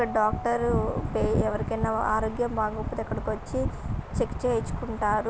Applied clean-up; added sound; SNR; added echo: none; Splash, splatter + Keyboard (musical); 19 dB; none.